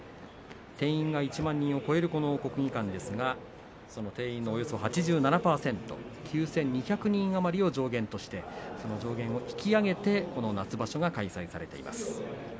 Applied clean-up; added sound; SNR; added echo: none; none; none; none.